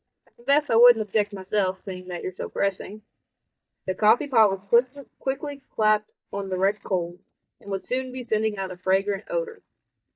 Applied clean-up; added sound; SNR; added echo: neural mask model DeepFilterNet 3.